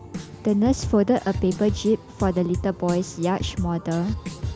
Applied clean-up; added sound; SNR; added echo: none; Drum kit; 9 dB; none.